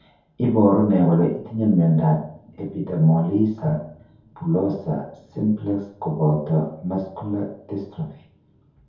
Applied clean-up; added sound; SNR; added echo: none; none; none; reverberation time 0.6 s.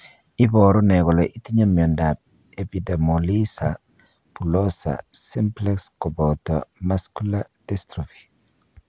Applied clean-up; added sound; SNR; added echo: none; none; none; none.